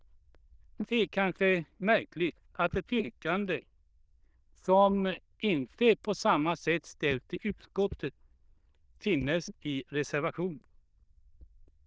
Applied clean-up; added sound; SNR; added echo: neural diffusion model UNIVERSE++.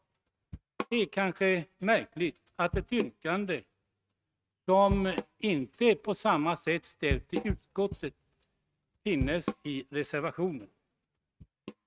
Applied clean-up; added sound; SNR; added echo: neural mask model RNNoise.